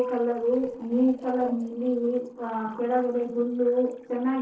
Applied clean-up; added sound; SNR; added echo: neural separator model SepFormer DNS4.